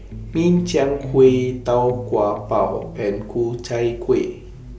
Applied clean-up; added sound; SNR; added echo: none; Electric guitar; 15 dB; none.